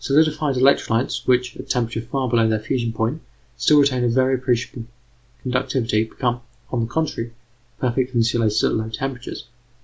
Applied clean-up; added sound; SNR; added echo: none; none; none; none.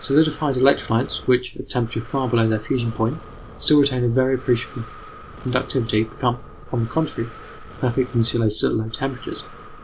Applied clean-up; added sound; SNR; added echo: none; Breathing; 17 dB; none.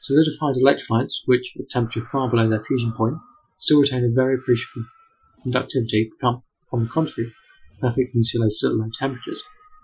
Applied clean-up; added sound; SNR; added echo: classical method Wiener filter.